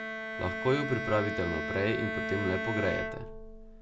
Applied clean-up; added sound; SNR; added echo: none; Bowed string instrument; 3 dB; none.